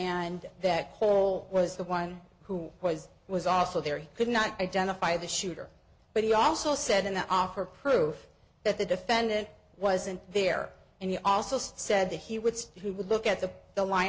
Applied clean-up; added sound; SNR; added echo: none; none; none; none.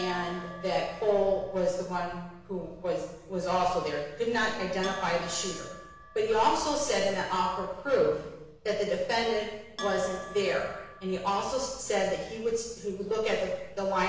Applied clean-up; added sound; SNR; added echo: none; Bell; 18 dB; reverberation time 0.9 s.